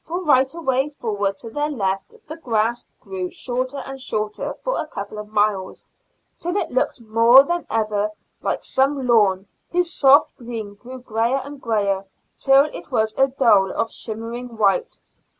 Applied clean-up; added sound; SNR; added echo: none; none; none; none.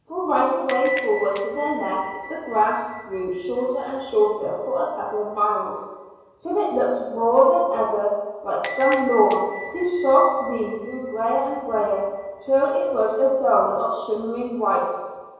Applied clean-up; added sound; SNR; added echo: none; Door / Bell; 17 dB; reverberation time 1.2 s.